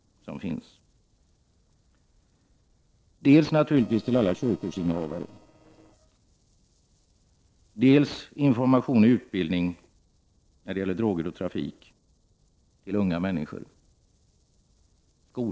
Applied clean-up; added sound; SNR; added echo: neural separator model SepFormer DNS4.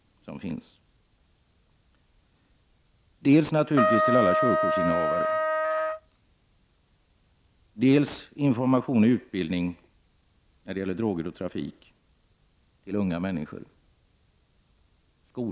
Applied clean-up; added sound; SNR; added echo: none; Trumpet; -3 dB; none.